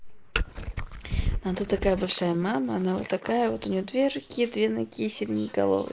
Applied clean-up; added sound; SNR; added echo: neural mask model Resemble Enhance denoiser.